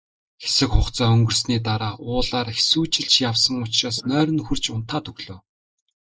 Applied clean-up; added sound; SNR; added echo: neural mask model Resemble Enhance denoiser.